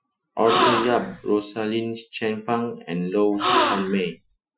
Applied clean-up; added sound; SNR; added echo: classical method Wiener filter.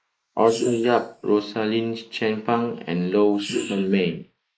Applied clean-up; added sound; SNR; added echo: neural mask model Resemble Enhance denoiser.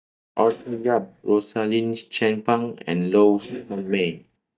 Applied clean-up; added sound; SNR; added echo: neural mask model DeepFilterNet 3.